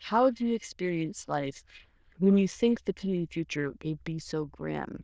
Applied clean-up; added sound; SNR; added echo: neural diffusion model UNIVERSE++.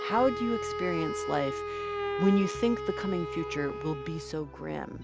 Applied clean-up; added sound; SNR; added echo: none; Wind instrument, woodwind instrument; 5 dB; none.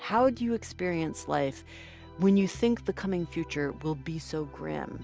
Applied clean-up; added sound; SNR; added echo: none; none; none; none.